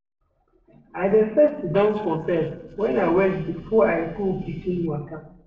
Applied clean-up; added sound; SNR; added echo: neural separator model SepFormer DNS4.